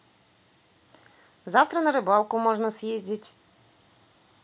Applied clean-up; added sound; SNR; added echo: none; none; none; none.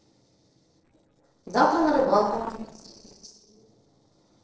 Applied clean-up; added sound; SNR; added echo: neural separator model SepFormer DNS4.